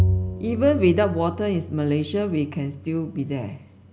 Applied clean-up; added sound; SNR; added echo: none; Bowed string instrument; 5 dB; none.